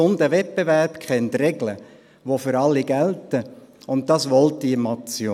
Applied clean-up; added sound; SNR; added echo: none; none; none; none.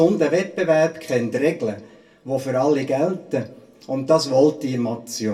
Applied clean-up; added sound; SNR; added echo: none; none; none; reverberation time 0.2 s.